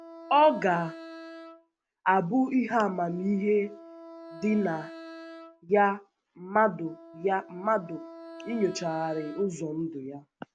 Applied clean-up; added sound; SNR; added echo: none; Wind instrument, woodwind instrument; 18 dB; none.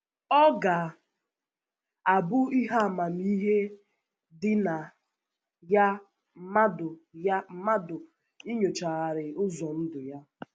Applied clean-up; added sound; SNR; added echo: none; none; none; none.